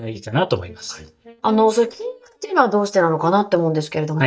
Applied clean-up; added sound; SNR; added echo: neural mask model DeepFilterNet 3.